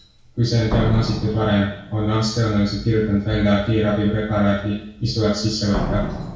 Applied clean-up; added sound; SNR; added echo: none; Slam; 11 dB; reverberation time 0.6 s.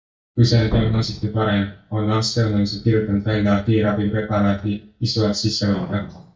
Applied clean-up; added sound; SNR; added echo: neural mask model DeepFilterNet 3.